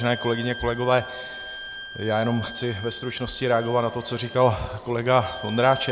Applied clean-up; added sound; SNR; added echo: none; Bowed string instrument; 13 dB; none.